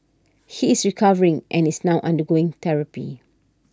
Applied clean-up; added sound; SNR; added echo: none; none; none; none.